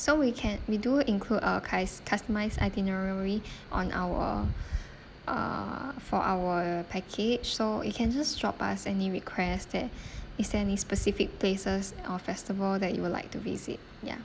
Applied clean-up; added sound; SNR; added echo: none; none; none; none.